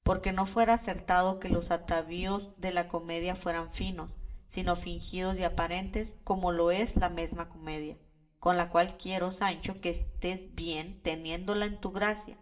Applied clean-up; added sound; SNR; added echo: none; none; none; reverberation time 0.7 s.